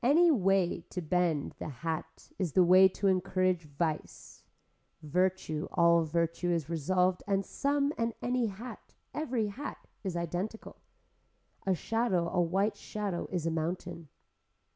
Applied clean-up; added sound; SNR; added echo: none; none; none; none.